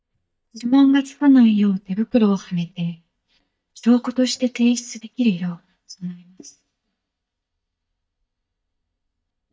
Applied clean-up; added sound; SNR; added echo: neural mask model DeepFilterNet 3.